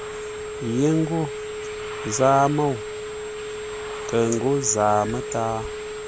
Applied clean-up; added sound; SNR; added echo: none; Telephone; 7 dB; none.